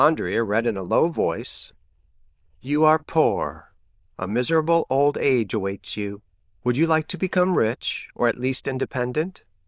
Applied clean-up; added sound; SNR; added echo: neural diffusion model UNIVERSE++.